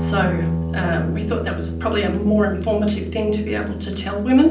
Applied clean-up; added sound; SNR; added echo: none; Guitar; 5 dB; reverberation time 0.6 s.